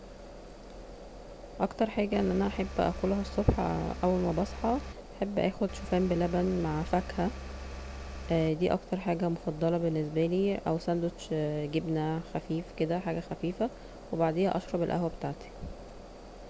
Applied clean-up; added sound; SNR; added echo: none; Engine; 10 dB; none.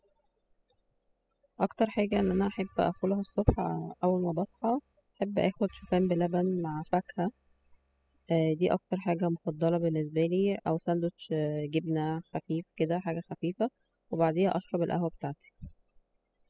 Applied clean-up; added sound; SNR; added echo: classical method spectral subtraction.